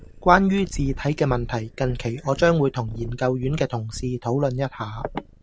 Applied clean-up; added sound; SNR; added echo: none; Purr; 13 dB; none.